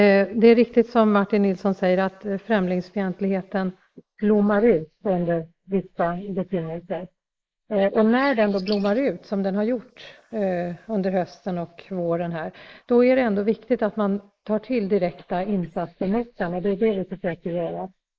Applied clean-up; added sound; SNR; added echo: neural mask model Resemble Enhance denoiser.